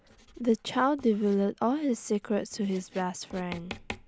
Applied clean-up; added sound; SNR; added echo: none; Writing; 18 dB; none.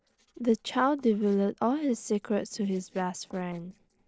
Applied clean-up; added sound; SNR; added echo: neural separator model SepFormer DNS4.